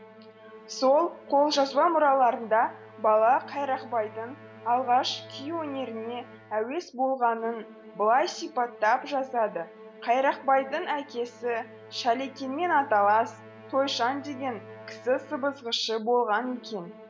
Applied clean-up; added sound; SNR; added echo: none; Musical instrument; 20 dB; none.